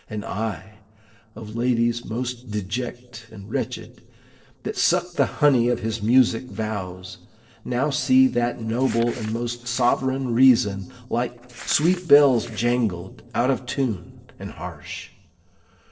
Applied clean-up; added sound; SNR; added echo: neural separator model SepFormer DNS4.